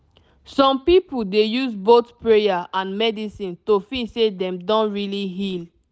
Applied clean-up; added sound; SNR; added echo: none; none; none; none.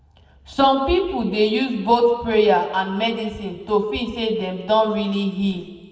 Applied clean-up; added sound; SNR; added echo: none; none; none; reverberation time 1.3 s.